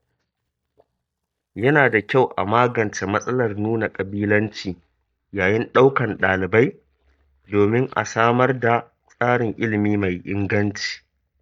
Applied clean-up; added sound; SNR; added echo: neural mask model DeepFilterNet 3.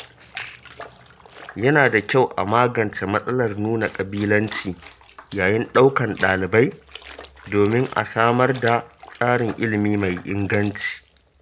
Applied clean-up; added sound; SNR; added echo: none; Trickle, dribble / Splash, splatter; 15 dB; none.